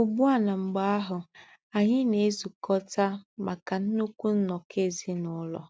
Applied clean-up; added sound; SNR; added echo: none; none; none; none.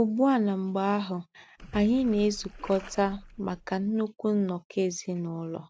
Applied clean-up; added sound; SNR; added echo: none; Splash, splatter; 18 dB; none.